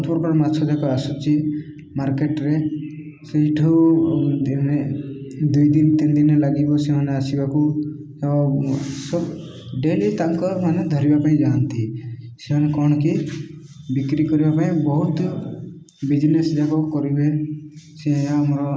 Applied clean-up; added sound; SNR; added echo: none; none; none; none.